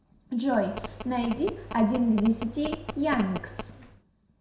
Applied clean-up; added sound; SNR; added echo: none; Telephone; 11 dB; reverberation time 0.6 s.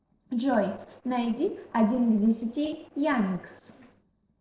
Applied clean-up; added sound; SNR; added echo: neural separator model SepFormer DNS4.